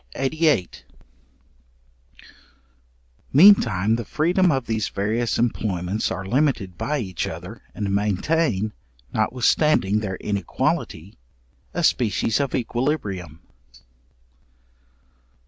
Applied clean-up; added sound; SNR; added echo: none; none; none; none.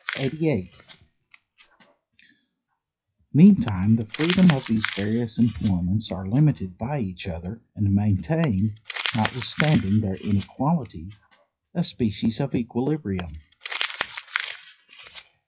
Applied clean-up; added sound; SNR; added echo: classical method WPE with log-MMSE.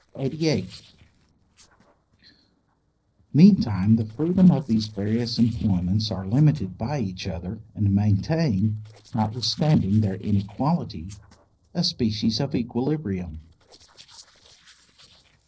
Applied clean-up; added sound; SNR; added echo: neural separator model SepFormer DNS4.